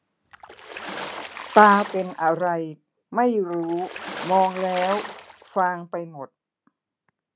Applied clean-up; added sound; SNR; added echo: none; Water / Splash, splatter; 12 dB; none.